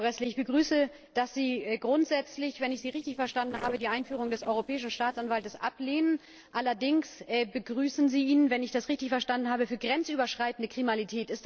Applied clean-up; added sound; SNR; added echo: neural separator model SepFormer DNS4.